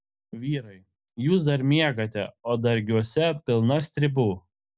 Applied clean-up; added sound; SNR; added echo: none; none; none; none.